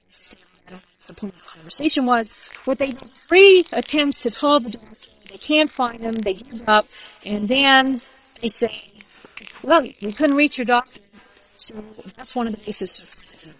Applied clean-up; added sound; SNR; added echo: neural separator model SepFormer WHAM!.